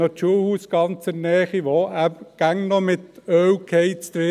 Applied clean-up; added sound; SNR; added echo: none; none; none; none.